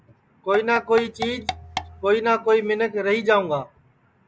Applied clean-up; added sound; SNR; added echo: none; Tap / Percussion; 12 dB; none.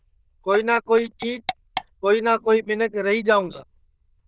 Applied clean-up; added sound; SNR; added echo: neural diffusion model UNIVERSE++.